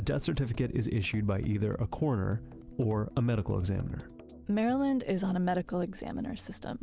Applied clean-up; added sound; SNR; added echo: none; none; none; none.